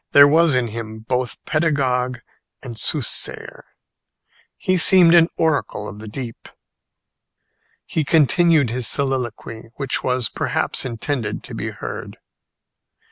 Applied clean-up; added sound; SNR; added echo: none; none; none; none.